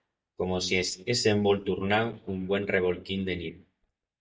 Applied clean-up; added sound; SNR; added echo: neural mask model DeepFilterNet 3.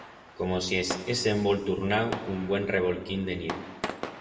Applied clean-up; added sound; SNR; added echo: none; Fireworks; 11 dB; reverberation time 1.5 s.